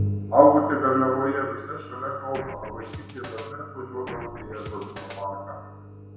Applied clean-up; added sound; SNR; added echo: none; Scratching (performance technique); 14 dB; reverberation time 1.0 s.